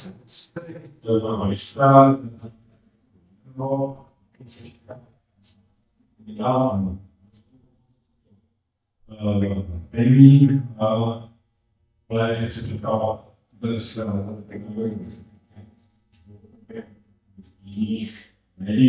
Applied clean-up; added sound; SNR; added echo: neural mask model DeepFilterNet 3.